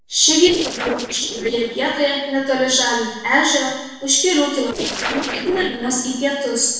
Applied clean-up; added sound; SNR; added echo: neural separator model SepFormer DNS4.